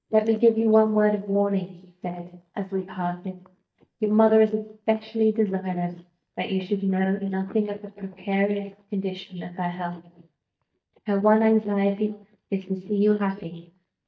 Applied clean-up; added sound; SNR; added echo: neural mask model DeepFilterNet 3.